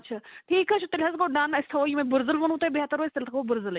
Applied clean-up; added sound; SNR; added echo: none; none; none; none.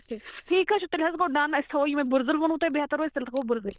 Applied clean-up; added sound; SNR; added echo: neural diffusion model UNIVERSE++.